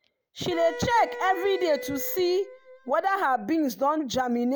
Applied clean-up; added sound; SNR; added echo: none; Wind instrument, woodwind instrument; 12 dB; none.